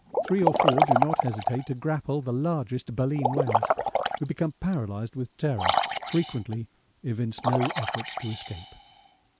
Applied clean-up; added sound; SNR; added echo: none; Liquid; 0 dB; none.